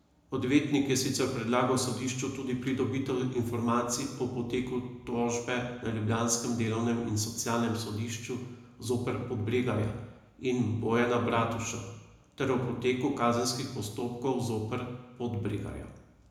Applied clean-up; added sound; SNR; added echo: none; none; none; reverberation time 0.9 s.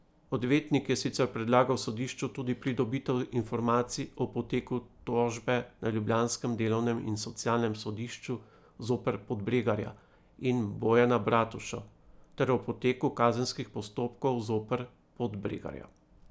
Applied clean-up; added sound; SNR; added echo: none; none; none; none.